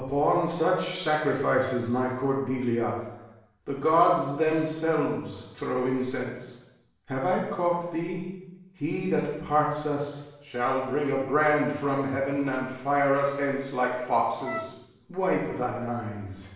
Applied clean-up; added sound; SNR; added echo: none; Wind instrument, woodwind instrument; 11 dB; reverberation time 0.9 s.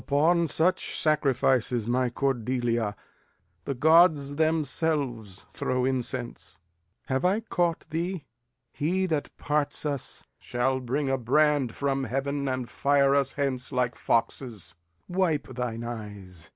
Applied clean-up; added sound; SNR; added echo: none; none; none; none.